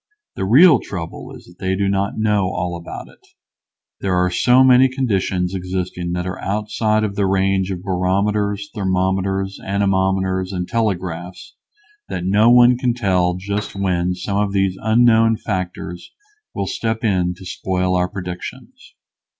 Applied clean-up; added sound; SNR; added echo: none; Piano; 19 dB; none.